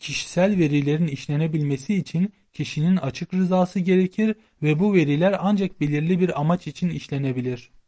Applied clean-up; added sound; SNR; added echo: none; none; none; none.